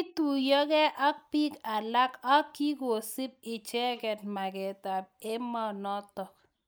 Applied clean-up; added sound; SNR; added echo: neural mask model Resemble Enhance denoiser.